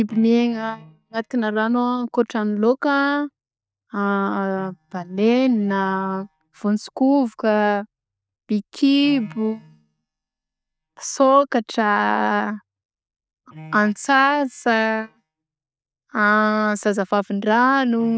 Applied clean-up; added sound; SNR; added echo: neural mask model DeepFilterNet 3.